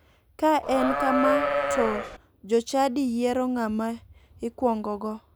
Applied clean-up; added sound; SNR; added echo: none; Livestock, farm animals, working animals; -1 dB; none.